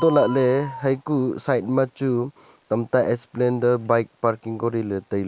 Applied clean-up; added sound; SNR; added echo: none; Bird; 20 dB; none.